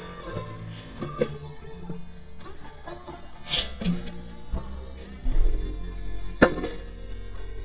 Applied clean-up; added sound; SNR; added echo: neural mask model DeepFilterNet 3.